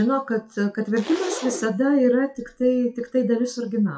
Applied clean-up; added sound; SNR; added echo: classical method WPE with log-MMSE.